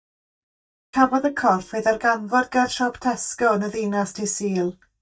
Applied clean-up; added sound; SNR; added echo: neural mask model DeepFilterNet 3.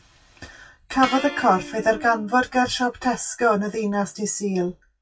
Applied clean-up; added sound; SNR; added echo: classical method WPE with log-MMSE.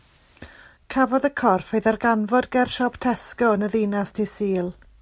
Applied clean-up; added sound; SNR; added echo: none; none; none; none.